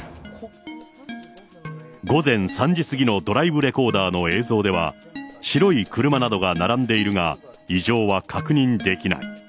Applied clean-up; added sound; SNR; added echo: none; none; none; none.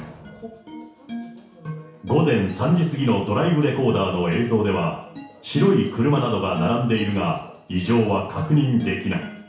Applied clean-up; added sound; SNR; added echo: none; none; none; reverberation time 0.6 s.